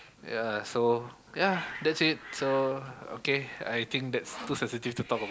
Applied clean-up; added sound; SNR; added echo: none; Sawing + Hiss; 17 dB; none.